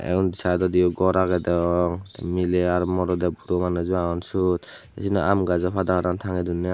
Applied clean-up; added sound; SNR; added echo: none; none; none; none.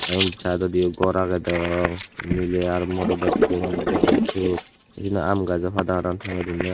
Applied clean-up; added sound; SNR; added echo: neural mask model RNNoise.